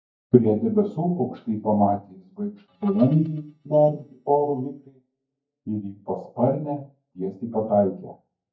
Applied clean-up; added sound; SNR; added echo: neural mask model DeepFilterNet 3.